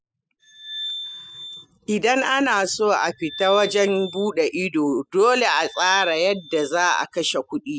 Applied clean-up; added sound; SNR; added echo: classical method spectral subtraction.